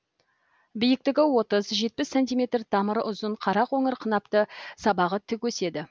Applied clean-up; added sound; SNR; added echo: none; none; none; none.